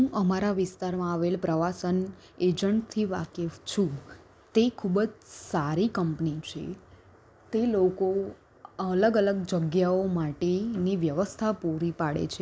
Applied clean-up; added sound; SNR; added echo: none; none; none; none.